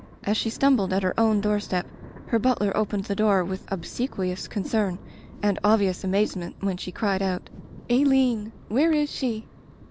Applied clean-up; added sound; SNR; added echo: none; Thunder + Whoosh, swoosh, swish; 18 dB; none.